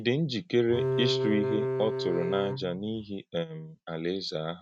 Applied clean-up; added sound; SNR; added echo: neural mask model RNNoise.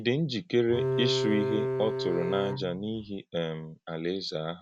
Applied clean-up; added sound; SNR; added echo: none; Bowed string instrument; 0 dB; none.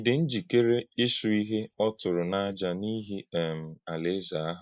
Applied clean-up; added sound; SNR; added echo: neural mask model Resemble Enhance denoiser.